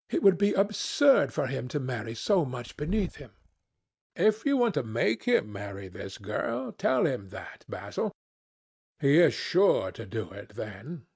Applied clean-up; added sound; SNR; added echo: neural mask model RNNoise.